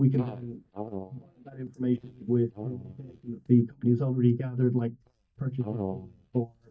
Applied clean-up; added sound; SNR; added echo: neural mask model DeepFilterNet 3.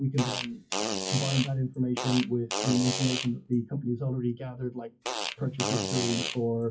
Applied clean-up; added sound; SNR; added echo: classical method WPE with log-MMSE.